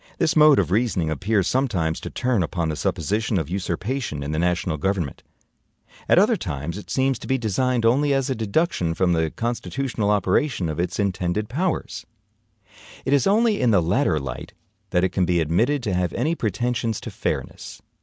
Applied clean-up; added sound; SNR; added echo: none; none; none; none.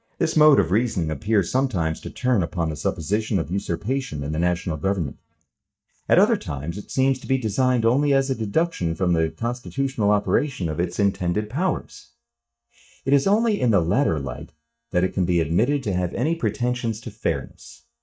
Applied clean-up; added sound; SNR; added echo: neural mask model DeepFilterNet 3.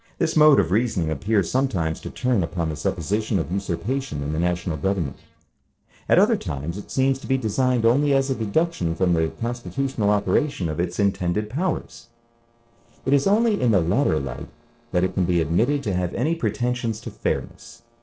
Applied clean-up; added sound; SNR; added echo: neural separator model SepFormer DNS4.